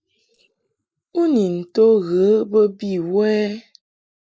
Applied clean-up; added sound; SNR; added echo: neural mask model Resemble Enhance denoiser.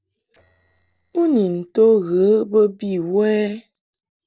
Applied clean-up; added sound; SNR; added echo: neural separator model SepFormer DNS4.